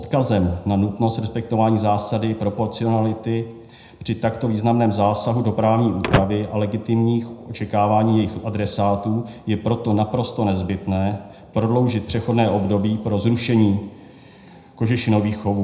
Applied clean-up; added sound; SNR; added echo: none; Slam / Wood; 6 dB; reverberation time 0.6 s.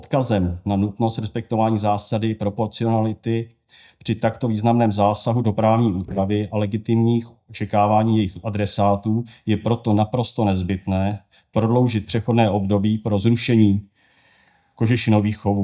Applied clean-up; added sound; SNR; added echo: neural mask model DeepFilterNet 3.